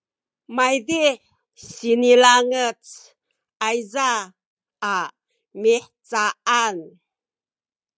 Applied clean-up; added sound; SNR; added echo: none; none; none; none.